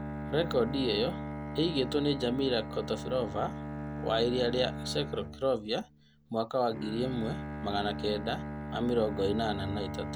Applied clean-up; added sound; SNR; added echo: none; Bowed string instrument; 7 dB; none.